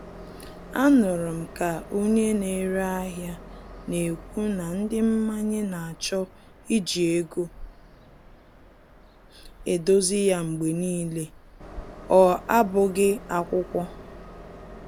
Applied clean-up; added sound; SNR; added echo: none; Train; 17 dB; none.